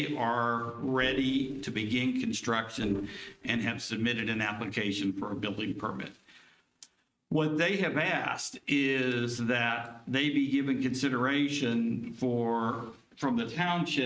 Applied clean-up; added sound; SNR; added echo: neural mask model RNNoise.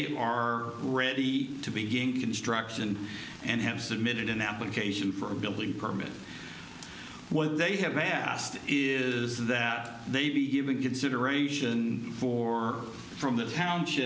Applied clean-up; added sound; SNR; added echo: none; none; none; none.